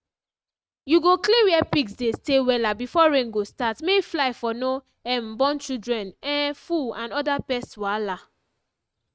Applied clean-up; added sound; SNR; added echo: neural mask model RNNoise.